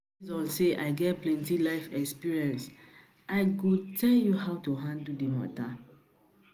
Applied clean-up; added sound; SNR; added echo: none; none; none; none.